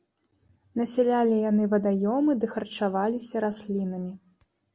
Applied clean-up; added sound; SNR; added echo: none; none; none; none.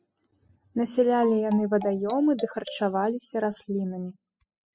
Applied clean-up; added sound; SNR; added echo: classical method spectral subtraction.